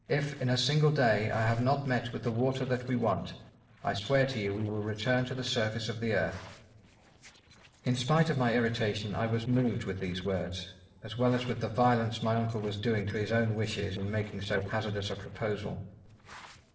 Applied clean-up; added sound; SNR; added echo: neural separator model SepFormer DNS4.